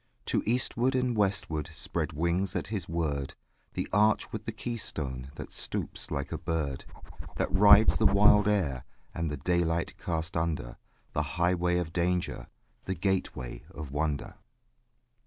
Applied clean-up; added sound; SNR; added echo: none; Dog; -4 dB; none.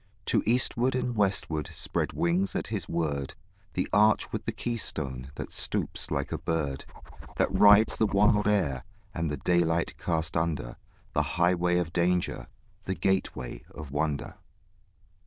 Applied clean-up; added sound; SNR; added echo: neural diffusion model UNIVERSE++.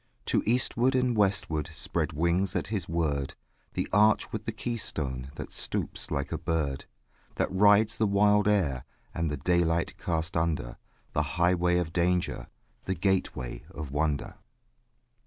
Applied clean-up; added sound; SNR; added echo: none; none; none; none.